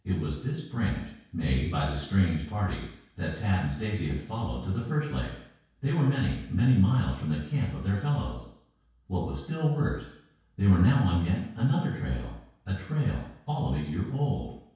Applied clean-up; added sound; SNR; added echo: none; none; none; reverberation time 0.6 s.